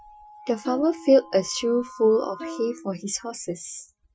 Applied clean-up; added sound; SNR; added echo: classical method Wiener filter.